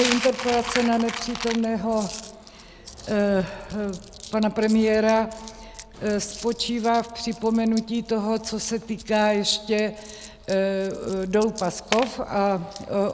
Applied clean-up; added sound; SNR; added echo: none; Coin (dropping); 13 dB; none.